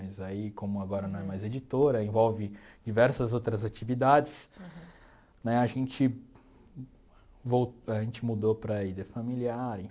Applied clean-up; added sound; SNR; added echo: none; none; none; none.